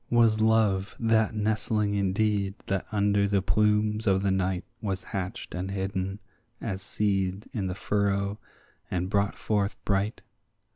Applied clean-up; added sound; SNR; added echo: none; none; none; none.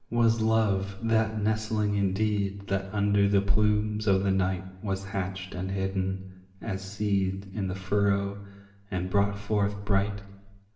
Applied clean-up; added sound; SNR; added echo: none; none; none; reverberation time 0.8 s.